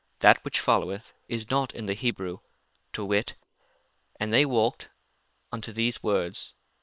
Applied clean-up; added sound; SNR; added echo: neural separator model SepFormer WHAM!.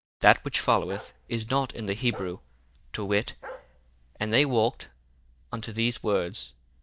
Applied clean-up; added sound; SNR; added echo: neural mask model DeepFilterNet 3.